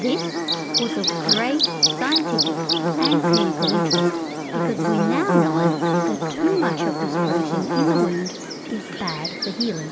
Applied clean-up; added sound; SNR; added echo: none; Buzz / Bird; -4 dB; none.